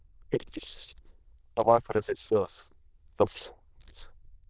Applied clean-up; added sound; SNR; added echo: neural diffusion model UNIVERSE++.